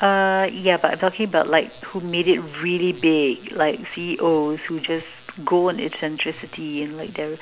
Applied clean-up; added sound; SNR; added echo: none; none; none; none.